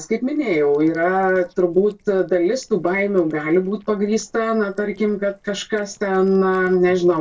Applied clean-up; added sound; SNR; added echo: neural separator model SepFormer DNS4.